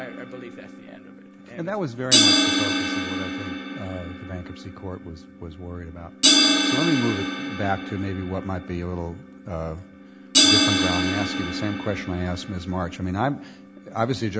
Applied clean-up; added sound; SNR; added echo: none; Crash cymbal; -4 dB; none.